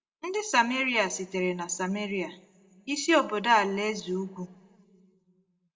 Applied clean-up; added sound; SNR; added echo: none; none; none; reverberation time 1.3 s.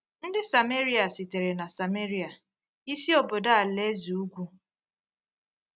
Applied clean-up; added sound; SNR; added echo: none; none; none; none.